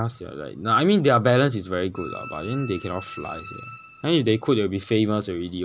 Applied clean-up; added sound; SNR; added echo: none; Bowed string instrument; 17 dB; none.